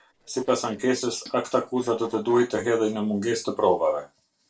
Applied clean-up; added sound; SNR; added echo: neural separator model SepFormer DNS4.